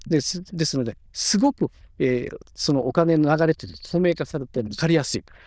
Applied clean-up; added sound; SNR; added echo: neural diffusion model UNIVERSE++.